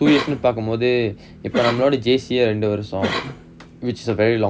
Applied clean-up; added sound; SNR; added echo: none; Cough; 10 dB; none.